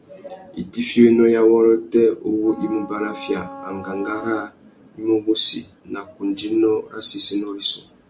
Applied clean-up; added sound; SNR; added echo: none; Wind instrument, woodwind instrument; 18 dB; none.